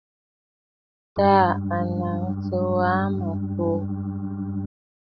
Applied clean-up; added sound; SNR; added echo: none; Organ; 1 dB; none.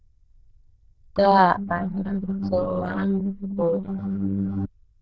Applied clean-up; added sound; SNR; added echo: neural diffusion model UNIVERSE++.